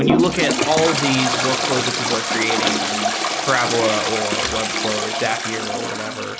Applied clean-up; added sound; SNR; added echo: none; Toilet flush; -1 dB; none.